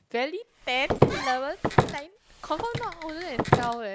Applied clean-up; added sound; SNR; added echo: none; Walk, footsteps; -4 dB; none.